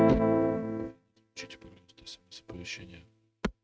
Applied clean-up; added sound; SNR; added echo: neural mask model RNNoise.